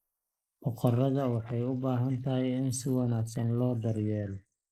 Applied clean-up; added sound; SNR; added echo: neural mask model Resemble Enhance denoiser.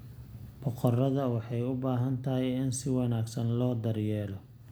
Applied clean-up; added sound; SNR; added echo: none; none; none; none.